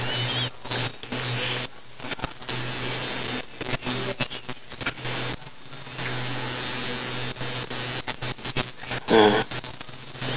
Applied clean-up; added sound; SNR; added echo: none; none; none; none.